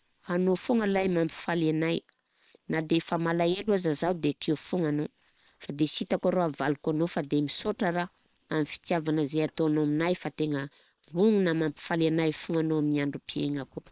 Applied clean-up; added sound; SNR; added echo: neural separator model SepFormer WHAM!.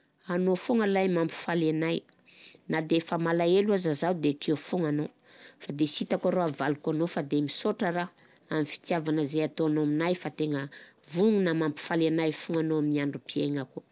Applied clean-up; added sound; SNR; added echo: none; none; none; none.